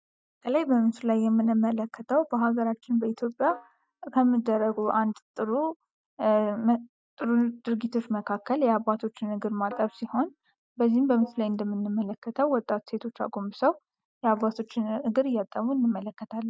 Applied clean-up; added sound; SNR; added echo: neural mask model DeepFilterNet 3.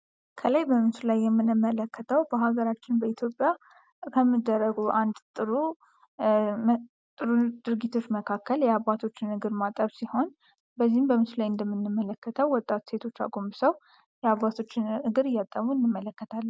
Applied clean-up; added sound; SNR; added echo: none; none; none; none.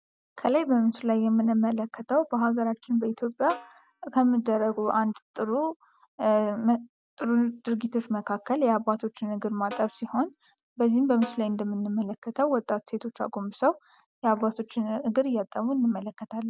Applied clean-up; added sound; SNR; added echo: none; Snare drum; 20 dB; none.